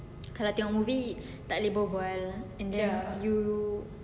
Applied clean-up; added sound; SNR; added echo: none; none; none; none.